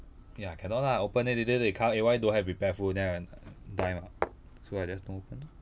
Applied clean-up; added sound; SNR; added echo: none; none; none; none.